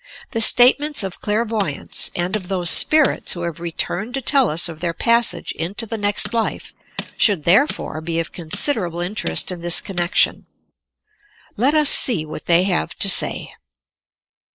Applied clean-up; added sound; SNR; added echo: neural mask model Resemble Enhance denoiser.